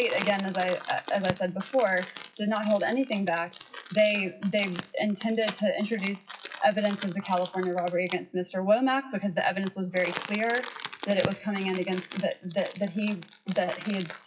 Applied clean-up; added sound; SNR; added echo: classical method WPE with log-MMSE.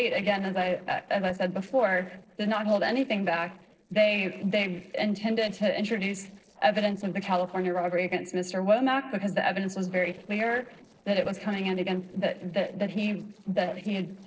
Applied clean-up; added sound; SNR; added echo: neural separator model SepFormer DNS4.